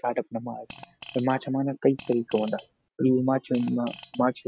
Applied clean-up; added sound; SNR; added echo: none; Fart; 20 dB; none.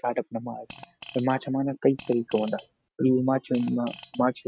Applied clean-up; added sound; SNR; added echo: neural mask model RNNoise.